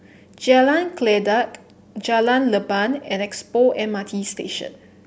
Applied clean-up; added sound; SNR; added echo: none; none; none; none.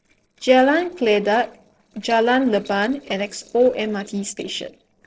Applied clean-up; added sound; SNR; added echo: neural separator model SepFormer DNS4.